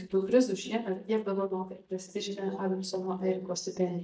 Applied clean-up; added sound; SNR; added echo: neural mask model DeepFilterNet 3.